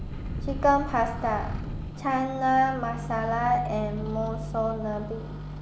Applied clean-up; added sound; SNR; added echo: none; Microwave oven; 6 dB; none.